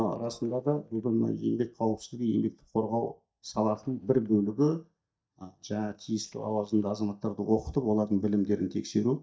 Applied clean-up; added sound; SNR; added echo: neural mask model DeepFilterNet 3.